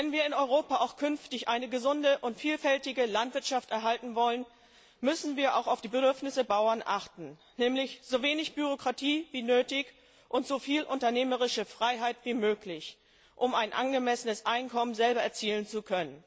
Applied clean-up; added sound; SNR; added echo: none; none; none; none.